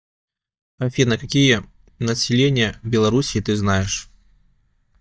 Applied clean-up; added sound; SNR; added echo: neural mask model DeepFilterNet 3.